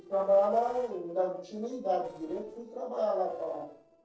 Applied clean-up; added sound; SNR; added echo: neural separator model SepFormer DNS4.